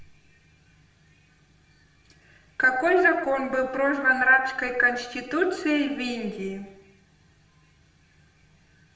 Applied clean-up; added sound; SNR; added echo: none; none; none; reverberation time 0.8 s.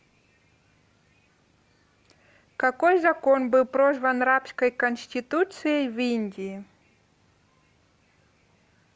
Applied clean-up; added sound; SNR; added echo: none; none; none; none.